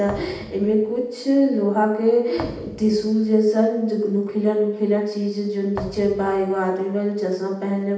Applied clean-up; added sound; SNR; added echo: none; Thump, thud; 16 dB; reverberation time 0.8 s.